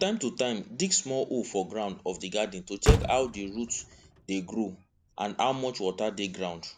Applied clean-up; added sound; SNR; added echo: none; Motor vehicle (road); 4 dB; none.